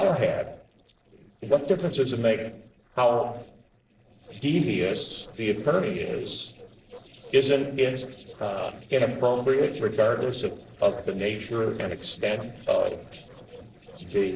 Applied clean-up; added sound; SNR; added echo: neural separator model SepFormer DNS4.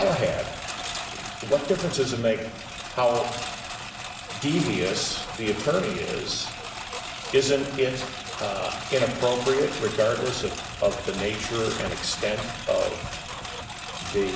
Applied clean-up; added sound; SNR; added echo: none; Engine; 8 dB; none.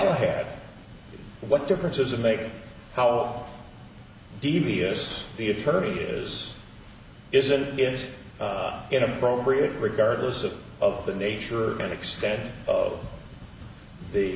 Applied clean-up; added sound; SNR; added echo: none; none; none; none.